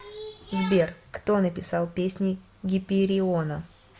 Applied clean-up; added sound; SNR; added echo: none; none; none; none.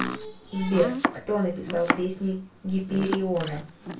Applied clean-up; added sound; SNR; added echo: none; Domestic sounds, home sounds; 5 dB; reverberation time 0.2 s.